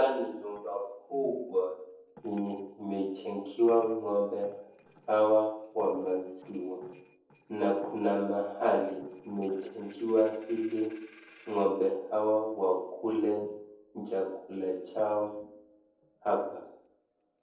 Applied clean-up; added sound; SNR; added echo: neural separator model SepFormer DNS4.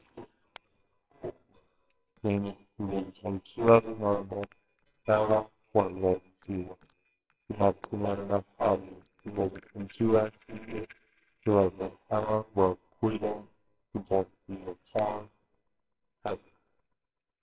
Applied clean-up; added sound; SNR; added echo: neural separator model SepFormer WHAMR!.